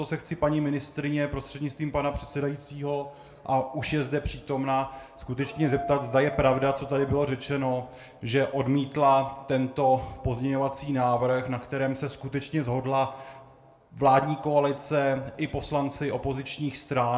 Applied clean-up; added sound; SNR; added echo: none; Dog; 14 dB; reverberation time 0.9 s.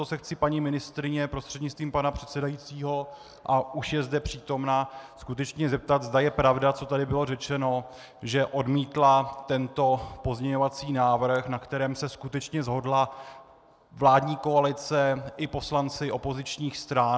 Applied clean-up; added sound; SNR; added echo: none; none; none; none.